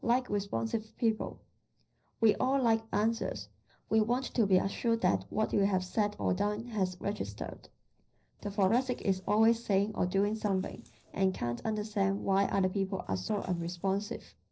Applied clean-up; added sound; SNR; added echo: neural separator model SepFormer DNS4.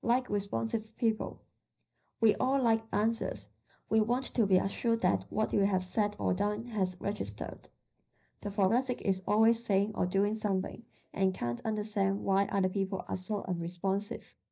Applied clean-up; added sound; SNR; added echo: neural mask model DeepFilterNet 3.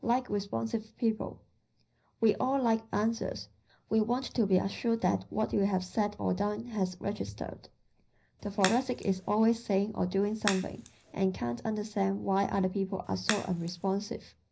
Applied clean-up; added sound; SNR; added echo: none; Crack; 8 dB; reverberation time 0.5 s.